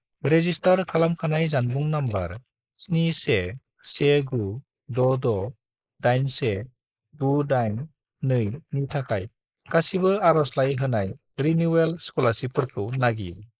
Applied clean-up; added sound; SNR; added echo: neural mask model Resemble Enhance denoiser.